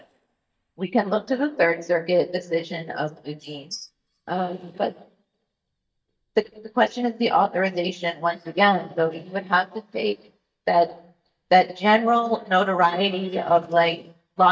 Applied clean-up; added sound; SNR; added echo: neural mask model DeepFilterNet 3.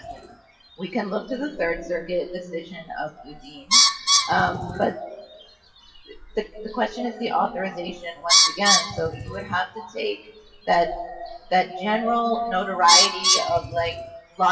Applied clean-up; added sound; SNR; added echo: classical method WPE with log-MMSE.